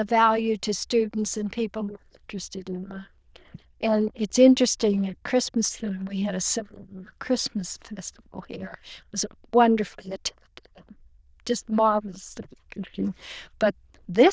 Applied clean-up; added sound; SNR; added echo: neural diffusion model UNIVERSE++.